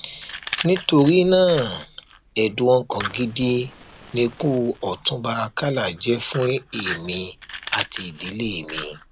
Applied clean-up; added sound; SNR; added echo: none; Fire; 15 dB; none.